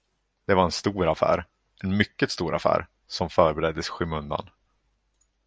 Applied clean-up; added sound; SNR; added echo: none; none; none; none.